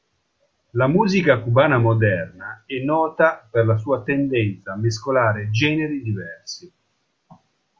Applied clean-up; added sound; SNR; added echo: none; none; none; none.